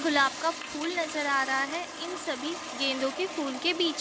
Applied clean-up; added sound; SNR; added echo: none; Toilet flush; 8 dB; none.